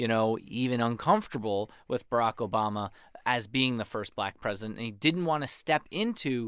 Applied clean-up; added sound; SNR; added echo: none; none; none; none.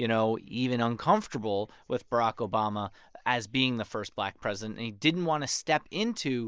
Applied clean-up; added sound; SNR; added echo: neural mask model Resemble Enhance denoiser.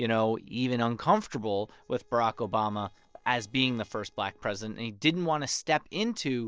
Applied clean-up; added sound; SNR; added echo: neural separator model SepFormer DNS4.